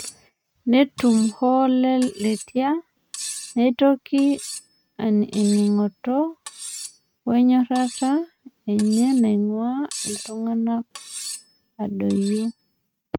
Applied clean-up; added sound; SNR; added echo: neural mask model RNNoise.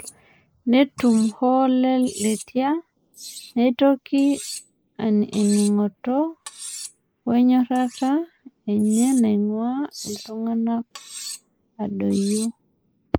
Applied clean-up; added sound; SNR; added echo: neural mask model Resemble Enhance denoiser.